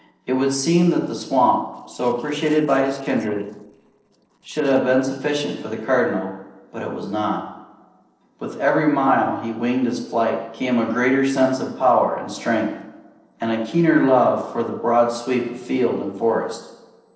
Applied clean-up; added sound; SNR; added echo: neural separator model SepFormer DNS4.